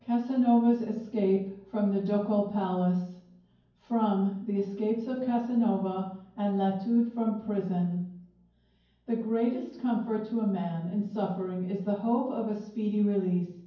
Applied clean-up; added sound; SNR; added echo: none; none; none; reverberation time 0.9 s.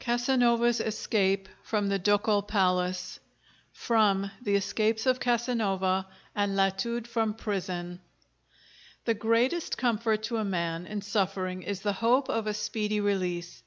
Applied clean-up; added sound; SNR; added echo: none; none; none; none.